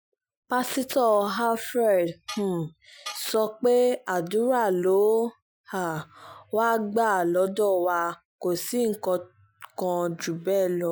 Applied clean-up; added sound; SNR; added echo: classical method Wiener filter.